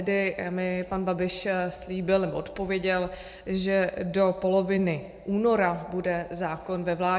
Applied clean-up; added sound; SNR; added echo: none; none; none; reverberation time 0.6 s.